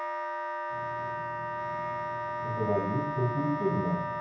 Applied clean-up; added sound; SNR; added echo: none; Wind instrument, woodwind instrument; 0 dB; reverberation time 0.9 s.